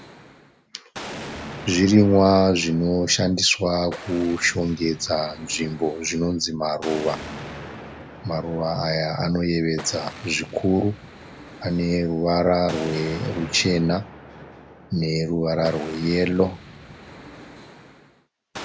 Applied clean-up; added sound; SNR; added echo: none; Explosion; 16 dB; none.